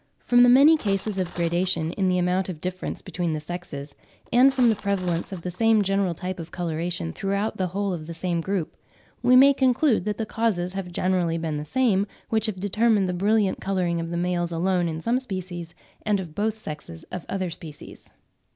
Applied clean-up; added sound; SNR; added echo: none; Cutlery, silverware; 19 dB; none.